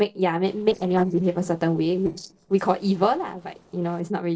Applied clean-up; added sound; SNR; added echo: neural separator model SepFormer DNS4.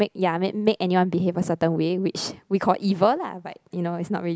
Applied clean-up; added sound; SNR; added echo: none; none; none; none.